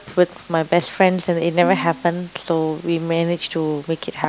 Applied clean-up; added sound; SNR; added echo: none; Bowed string instrument; 12 dB; none.